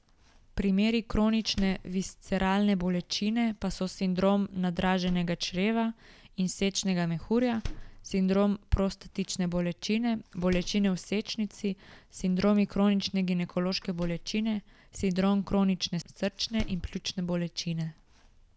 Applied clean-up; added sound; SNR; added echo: none; Door; 17 dB; none.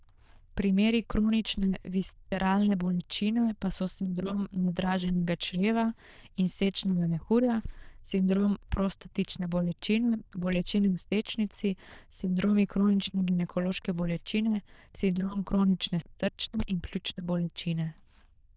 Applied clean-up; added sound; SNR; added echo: neural diffusion model UNIVERSE++.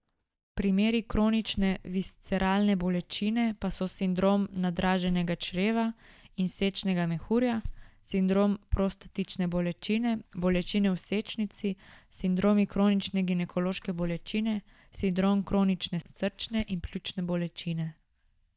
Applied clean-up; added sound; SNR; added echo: neural mask model DeepFilterNet 3.